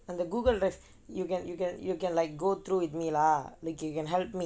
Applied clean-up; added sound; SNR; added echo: none; none; none; none.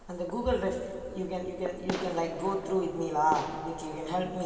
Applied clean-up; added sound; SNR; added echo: none; Fireworks; 12 dB; reverberation time 2.6 s.